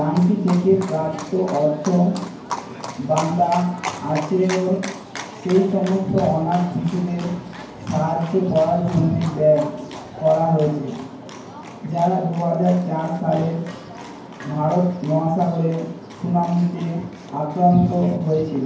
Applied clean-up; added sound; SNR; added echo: none; Livestock, farm animals, working animals; 16 dB; reverberation time 0.9 s.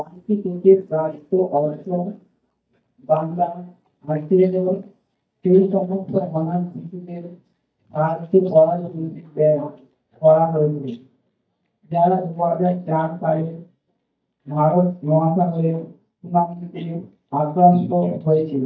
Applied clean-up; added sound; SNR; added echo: neural mask model DeepFilterNet 3.